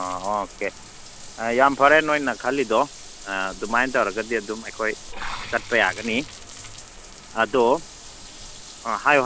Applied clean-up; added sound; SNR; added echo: none; Bathtub (filling or washing) / Water; 14 dB; none.